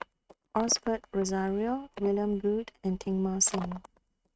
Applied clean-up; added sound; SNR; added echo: neural mask model RNNoise.